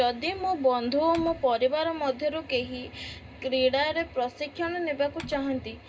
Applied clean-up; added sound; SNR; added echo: none; Typing; 16 dB; reverberation time 0.2 s.